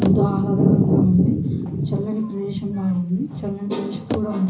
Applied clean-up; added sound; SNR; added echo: none; Bicycle; 15 dB; reverberation time 0.5 s.